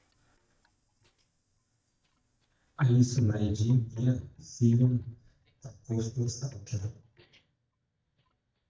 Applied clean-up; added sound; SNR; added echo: neural mask model DeepFilterNet 3.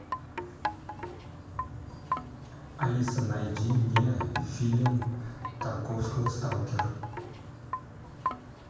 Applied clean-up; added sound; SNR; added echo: none; Wind chime; 7 dB; reverberation time 1.2 s.